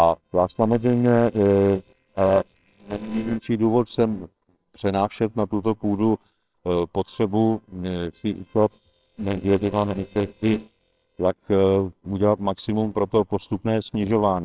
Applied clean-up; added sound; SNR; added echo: neural separator model SepFormer WHAMR!.